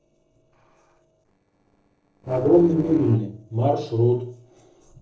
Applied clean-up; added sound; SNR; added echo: neural separator model SepFormer DNS4.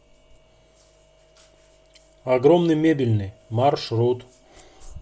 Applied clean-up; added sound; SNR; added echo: none; none; none; none.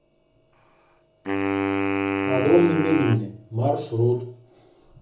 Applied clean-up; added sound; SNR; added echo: none; Wind instrument, woodwind instrument; 2 dB; reverberation time 0.6 s.